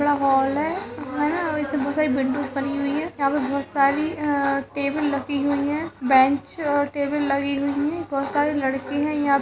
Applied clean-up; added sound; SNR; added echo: none; none; none; none.